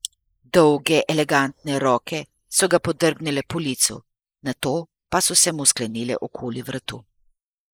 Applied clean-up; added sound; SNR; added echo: neural mask model Resemble Enhance denoiser.